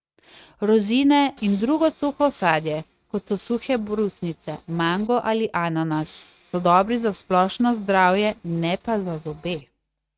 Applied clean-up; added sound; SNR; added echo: neural mask model RNNoise.